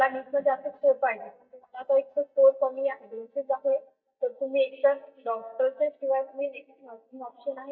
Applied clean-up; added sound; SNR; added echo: neural mask model DeepFilterNet 3.